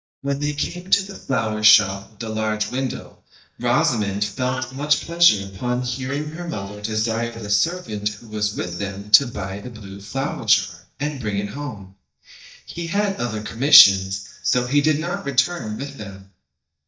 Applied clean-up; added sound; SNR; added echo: neural mask model DeepFilterNet 3.